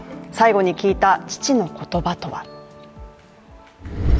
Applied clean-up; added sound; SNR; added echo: none; none; none; none.